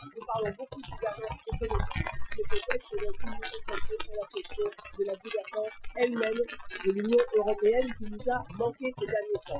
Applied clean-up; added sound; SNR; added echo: classical method Wiener filter.